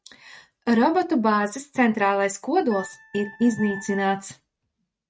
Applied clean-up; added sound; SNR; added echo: neural mask model RNNoise.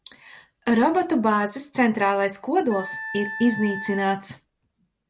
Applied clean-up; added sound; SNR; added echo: none; Wind instrument, woodwind instrument; 11 dB; none.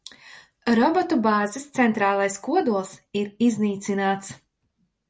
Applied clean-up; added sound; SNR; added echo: none; none; none; none.